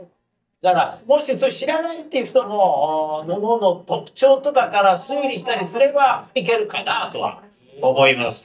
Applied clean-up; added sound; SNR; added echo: neural mask model DeepFilterNet 3.